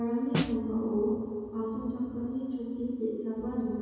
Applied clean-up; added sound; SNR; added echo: none; Snare drum; 4 dB; reverberation time 2.2 s.